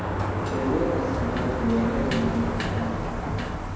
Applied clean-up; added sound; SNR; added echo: none; Sliding door; -1 dB; reverberation time 2.2 s.